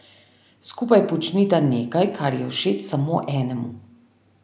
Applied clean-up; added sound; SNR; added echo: none; none; none; none.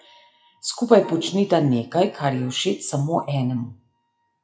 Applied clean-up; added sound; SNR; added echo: classical method WPE with log-MMSE.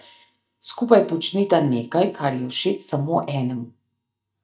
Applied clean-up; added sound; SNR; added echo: neural mask model DeepFilterNet 3.